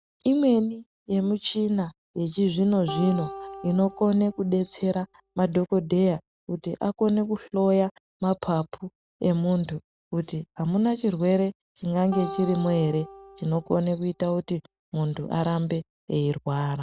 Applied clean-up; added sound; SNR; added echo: none; Acoustic guitar; 14 dB; none.